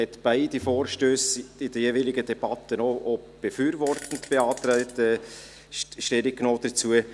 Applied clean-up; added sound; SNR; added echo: none; Fart; 18 dB; none.